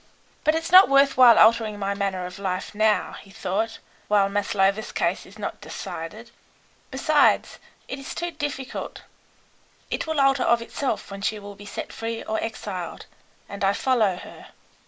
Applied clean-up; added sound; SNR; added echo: none; none; none; none.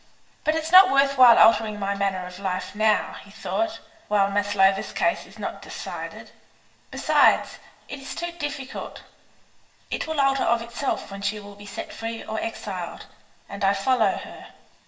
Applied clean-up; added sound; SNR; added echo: none; none; none; reverberation time 0.9 s.